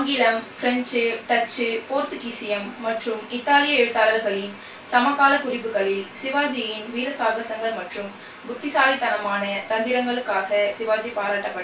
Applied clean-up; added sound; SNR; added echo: none; none; none; reverberation time 0.2 s.